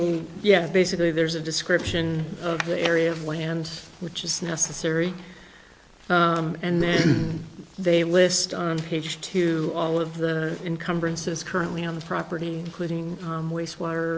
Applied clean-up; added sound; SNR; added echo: none; none; none; none.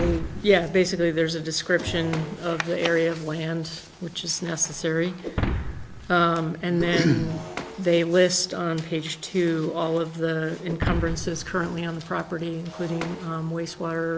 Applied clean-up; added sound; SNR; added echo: none; Shatter; 10 dB; none.